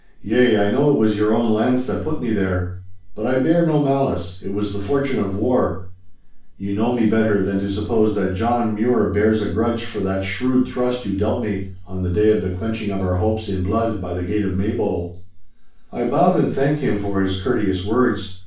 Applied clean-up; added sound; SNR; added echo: none; none; none; reverberation time 0.3 s.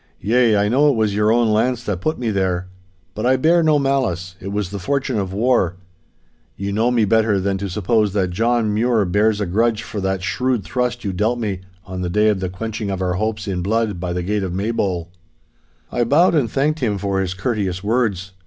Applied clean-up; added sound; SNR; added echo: none; none; none; none.